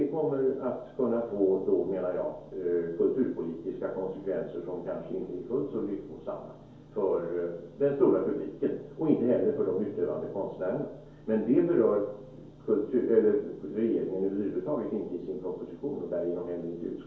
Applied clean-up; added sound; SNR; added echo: none; none; none; reverberation time 2.4 s.